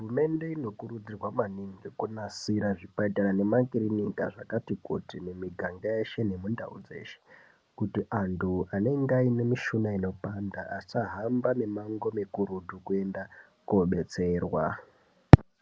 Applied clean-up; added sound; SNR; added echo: none; none; none; none.